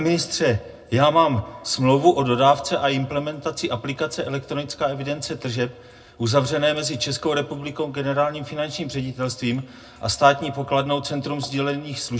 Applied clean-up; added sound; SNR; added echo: none; none; none; reverberation time 0.2 s.